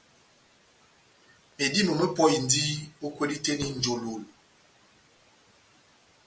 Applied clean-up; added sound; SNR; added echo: none; none; none; none.